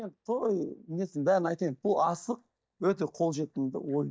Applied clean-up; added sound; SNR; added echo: neural mask model DeepFilterNet 3.